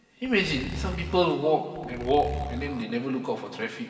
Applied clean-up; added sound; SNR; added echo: none; Zipper (clothing); 10 dB; reverberation time 2.7 s.